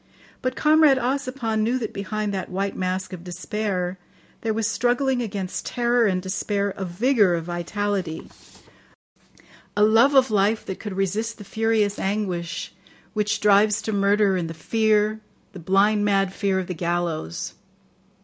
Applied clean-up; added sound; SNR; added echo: none; none; none; none.